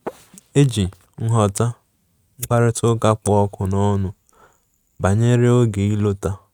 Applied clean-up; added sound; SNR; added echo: neural mask model RNNoise.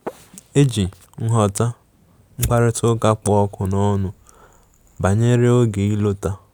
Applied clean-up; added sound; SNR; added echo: none; Fire; 17 dB; none.